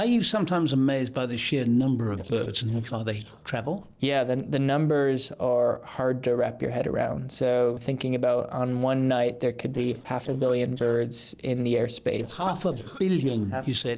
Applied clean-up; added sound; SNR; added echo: neural separator model SepFormer DNS4.